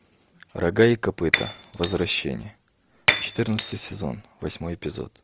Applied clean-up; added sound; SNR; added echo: none; Shatter; 3 dB; none.